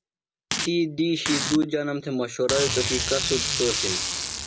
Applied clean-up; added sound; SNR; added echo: none; Packing tape, duct tape; 2 dB; none.